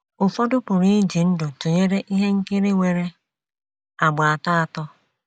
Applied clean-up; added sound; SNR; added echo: none; none; none; none.